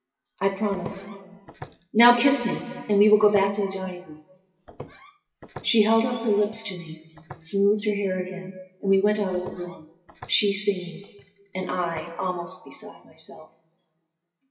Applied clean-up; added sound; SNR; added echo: classical method WPE with log-MMSE.